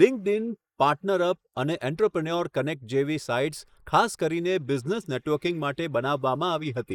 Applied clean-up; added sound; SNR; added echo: neural mask model Resemble Enhance denoiser.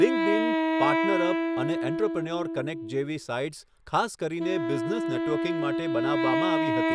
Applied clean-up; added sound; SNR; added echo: none; Wind instrument, woodwind instrument; -2 dB; none.